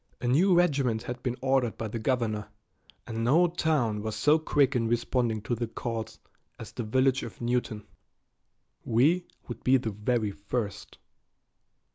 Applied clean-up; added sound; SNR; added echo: none; none; none; none.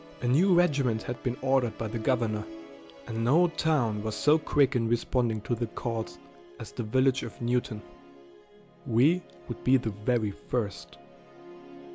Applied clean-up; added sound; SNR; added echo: none; Musical instrument; 18 dB; none.